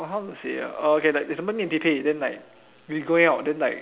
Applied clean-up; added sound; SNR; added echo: none; none; none; none.